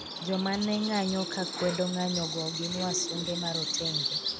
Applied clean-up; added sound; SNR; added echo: none; Bird vocalization, bird call, bird song; 3 dB; none.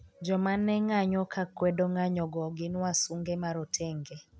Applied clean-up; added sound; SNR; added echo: none; none; none; none.